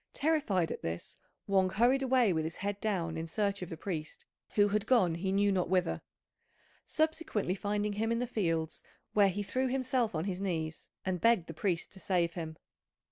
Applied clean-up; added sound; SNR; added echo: none; none; none; none.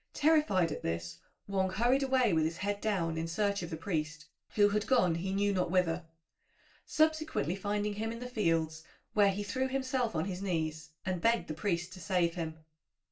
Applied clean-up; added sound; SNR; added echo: none; none; none; reverberation time 0.2 s.